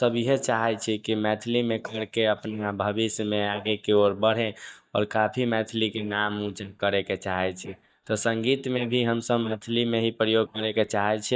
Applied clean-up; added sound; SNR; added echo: neural mask model DeepFilterNet 3.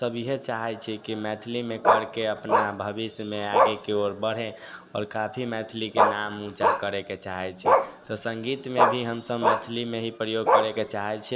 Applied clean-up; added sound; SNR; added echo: none; Bark; -4 dB; none.